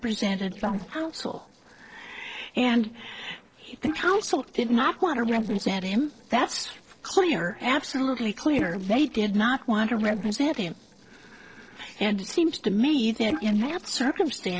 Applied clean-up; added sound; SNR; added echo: neural separator model SepFormer DNS4.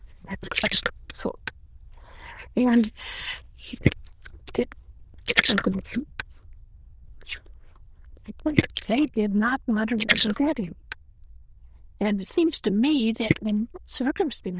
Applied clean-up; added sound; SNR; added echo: neural diffusion model UNIVERSE++.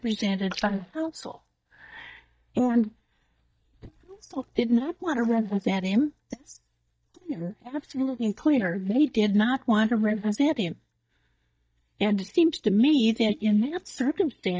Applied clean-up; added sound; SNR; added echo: neural mask model DeepFilterNet 3.